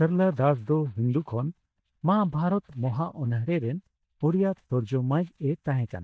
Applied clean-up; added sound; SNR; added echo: neural mask model DeepFilterNet 3.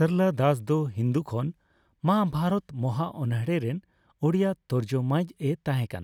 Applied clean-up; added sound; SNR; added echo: none; none; none; none.